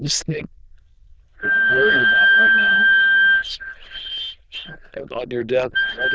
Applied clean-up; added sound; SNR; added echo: neural diffusion model UNIVERSE++.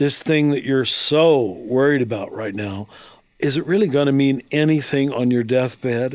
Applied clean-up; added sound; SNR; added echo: neural mask model Resemble Enhance denoiser.